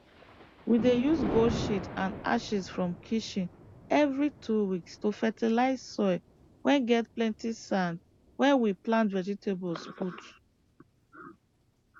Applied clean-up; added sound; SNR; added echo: none; Thunder; 13 dB; none.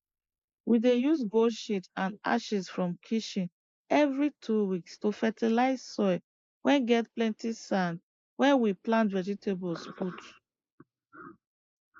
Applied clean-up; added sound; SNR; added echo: neural mask model Resemble Enhance denoiser.